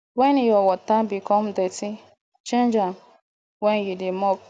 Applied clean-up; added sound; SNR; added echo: none; none; none; none.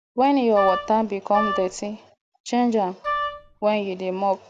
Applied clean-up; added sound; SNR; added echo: none; Wind instrument, woodwind instrument; 6 dB; none.